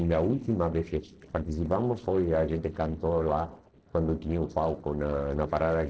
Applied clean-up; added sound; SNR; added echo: neural separator model SepFormer DNS4.